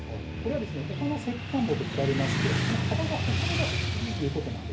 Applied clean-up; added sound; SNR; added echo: none; Motorcycle / Traffic noise, roadway noise; -3 dB; reverberation time 0.3 s.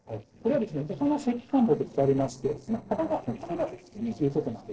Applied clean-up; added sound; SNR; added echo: neural separator model SepFormer DNS4.